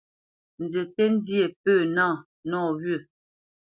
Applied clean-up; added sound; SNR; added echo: none; none; none; none.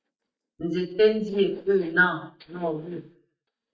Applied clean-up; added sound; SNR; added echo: neural mask model DeepFilterNet 3.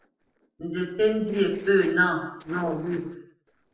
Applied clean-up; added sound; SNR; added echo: neural separator model SepFormer DNS4.